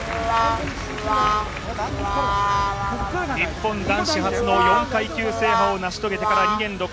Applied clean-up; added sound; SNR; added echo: none; Brass instrument; 0 dB; none.